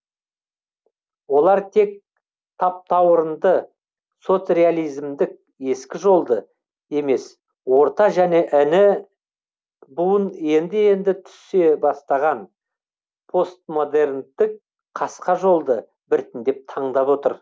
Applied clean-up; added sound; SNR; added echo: none; none; none; none.